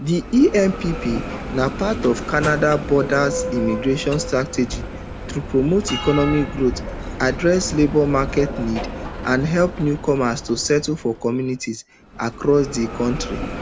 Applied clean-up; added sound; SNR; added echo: none; Bell; 9 dB; none.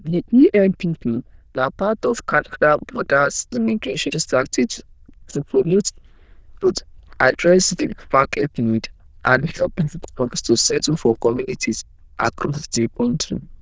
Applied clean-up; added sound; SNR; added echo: neural diffusion model UNIVERSE++.